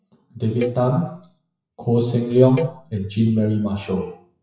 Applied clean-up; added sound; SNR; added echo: classical method WPE with log-MMSE.